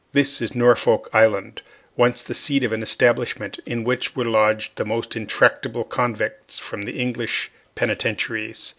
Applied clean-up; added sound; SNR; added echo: none; none; none; none.